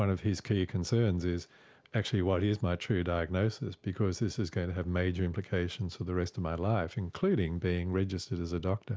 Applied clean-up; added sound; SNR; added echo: none; none; none; none.